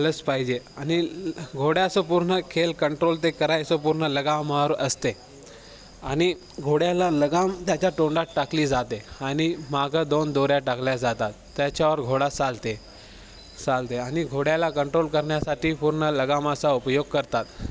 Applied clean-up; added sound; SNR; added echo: none; none; none; none.